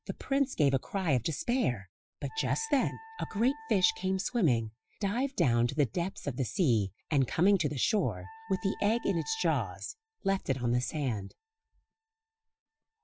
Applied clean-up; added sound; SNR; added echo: classical method Wiener filter.